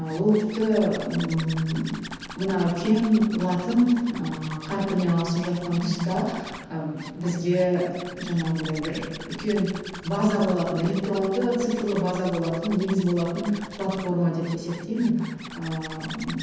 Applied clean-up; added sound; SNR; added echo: none; Zipper (clothing); 15 dB; reverberation time 1.1 s.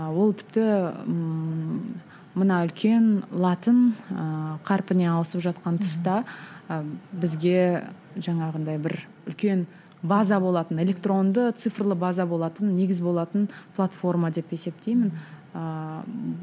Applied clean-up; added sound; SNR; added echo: none; none; none; none.